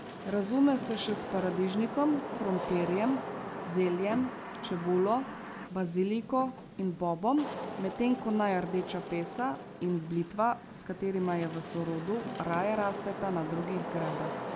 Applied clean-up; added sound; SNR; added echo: none; Wind / Rain; 8 dB; none.